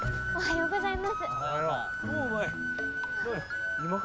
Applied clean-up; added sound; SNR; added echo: none; none; none; none.